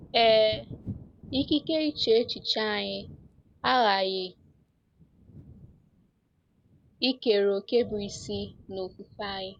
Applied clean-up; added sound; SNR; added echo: none; Thunder / Wind; 18 dB; none.